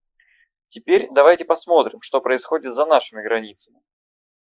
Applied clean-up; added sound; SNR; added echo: neural mask model Resemble Enhance denoiser.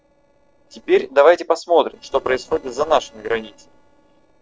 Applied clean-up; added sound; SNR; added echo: neural separator model SepFormer DNS4.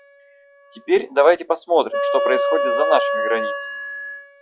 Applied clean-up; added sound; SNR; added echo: classical method log-MMSE.